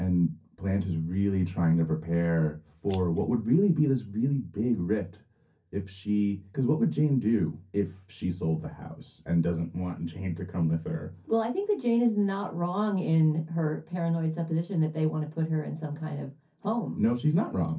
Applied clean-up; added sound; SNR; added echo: none; Scissors; 14 dB; reverberation time 0.3 s.